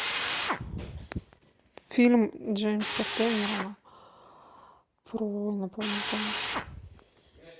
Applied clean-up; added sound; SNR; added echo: none; Drill; 6 dB; none.